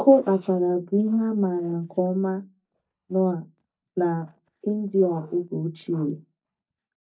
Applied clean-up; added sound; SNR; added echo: neural mask model DeepFilterNet 3.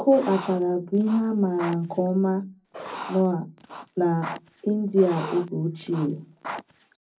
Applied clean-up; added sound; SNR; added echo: none; Writing; 14 dB; reverberation time 0.4 s.